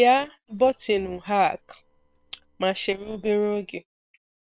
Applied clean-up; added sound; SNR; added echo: neural separator model SepFormer WHAM!.